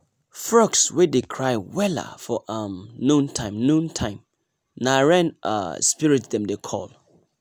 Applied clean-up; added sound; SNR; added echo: none; none; none; none.